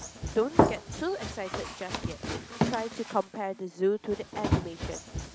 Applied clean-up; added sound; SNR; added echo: none; Run; -1 dB; none.